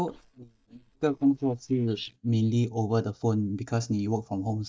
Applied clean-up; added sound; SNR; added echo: neural mask model DeepFilterNet 3.